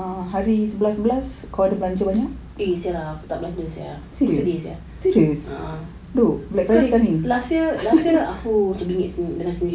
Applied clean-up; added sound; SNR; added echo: none; none; none; none.